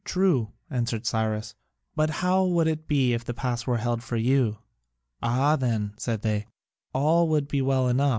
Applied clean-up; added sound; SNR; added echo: none; none; none; none.